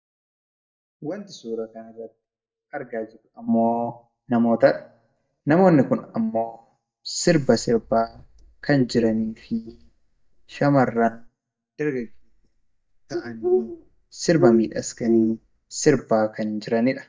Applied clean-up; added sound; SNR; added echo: neural mask model DeepFilterNet 3.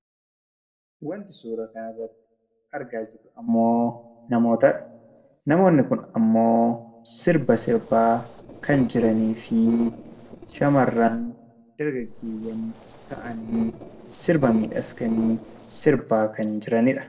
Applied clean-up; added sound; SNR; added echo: neural separator model SepFormer DNS4.